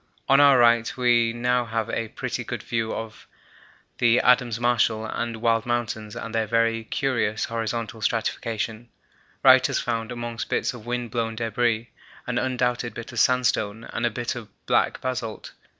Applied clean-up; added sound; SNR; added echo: none; none; none; none.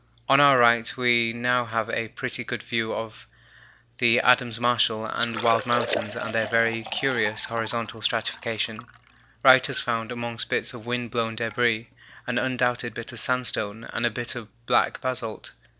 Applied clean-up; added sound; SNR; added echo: none; Liquid; 14 dB; none.